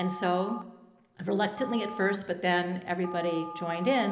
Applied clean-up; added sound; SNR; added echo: none; Telephone; 13 dB; reverberation time 0.8 s.